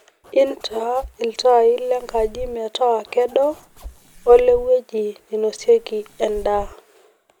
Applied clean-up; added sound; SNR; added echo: none; Zipper (clothing) + Fireworks; 18 dB; none.